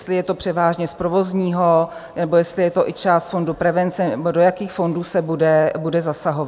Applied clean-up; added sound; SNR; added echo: none; none; none; none.